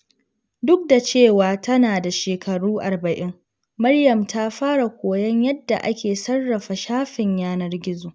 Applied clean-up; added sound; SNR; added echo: none; none; none; none.